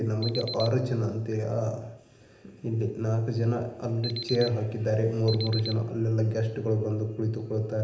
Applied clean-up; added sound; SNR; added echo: none; Alarm; 11 dB; reverberation time 0.8 s.